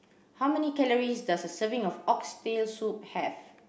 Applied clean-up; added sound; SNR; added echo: none; none; none; none.